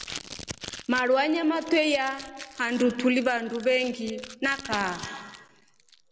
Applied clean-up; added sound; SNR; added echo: none; Camera + Packing tape, duct tape; 15 dB; none.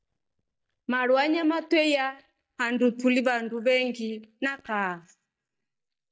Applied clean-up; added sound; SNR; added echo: neural mask model DeepFilterNet 3.